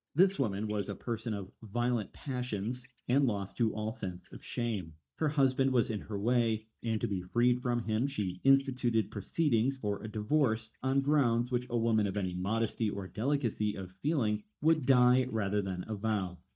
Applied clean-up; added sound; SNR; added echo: neural mask model DeepFilterNet 3.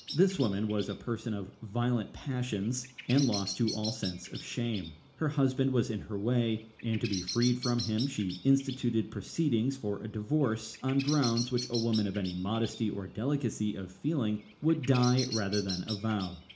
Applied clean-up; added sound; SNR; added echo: none; Bird vocalization, bird call, bird song; 14 dB; reverberation time 0.4 s.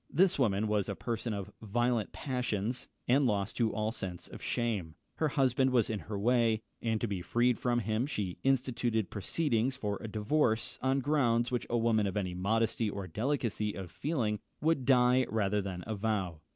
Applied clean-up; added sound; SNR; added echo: none; none; none; none.